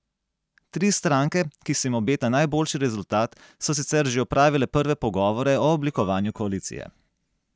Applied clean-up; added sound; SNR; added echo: neural mask model DeepFilterNet 3.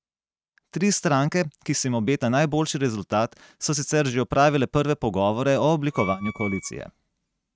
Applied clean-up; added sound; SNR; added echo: neural mask model RNNoise.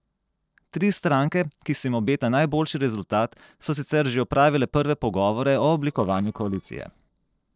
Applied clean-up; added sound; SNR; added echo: neural separator model SepFormer DNS4.